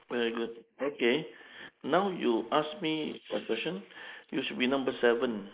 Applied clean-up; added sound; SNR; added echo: neural mask model Resemble Enhance denoiser.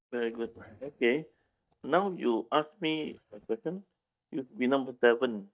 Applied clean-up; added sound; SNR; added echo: neural mask model DeepFilterNet 3.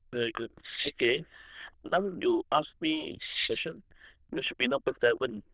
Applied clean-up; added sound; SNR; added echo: neural diffusion model UNIVERSE++.